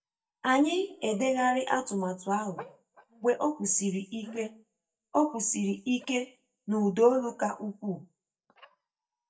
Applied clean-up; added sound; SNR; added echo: neural mask model DeepFilterNet 3.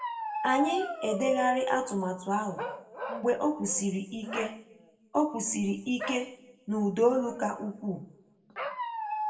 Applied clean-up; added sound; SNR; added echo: none; Bark; 7 dB; reverberation time 0.6 s.